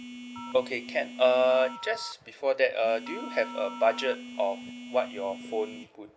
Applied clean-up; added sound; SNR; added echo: none; Telephone + Telephone; 13 dB; none.